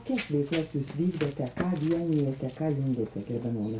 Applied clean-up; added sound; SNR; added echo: none; Run; 14 dB; reverberation time 0.3 s.